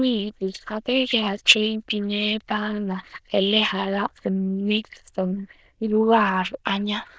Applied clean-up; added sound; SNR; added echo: neural diffusion model UNIVERSE++.